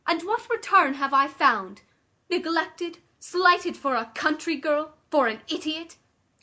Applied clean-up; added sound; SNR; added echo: none; none; none; none.